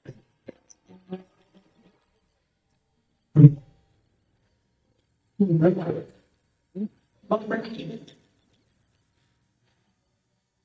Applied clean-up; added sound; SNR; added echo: neural mask model DeepFilterNet 3.